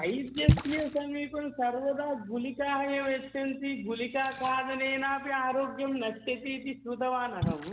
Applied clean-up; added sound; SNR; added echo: none; Splash, splatter; 5 dB; none.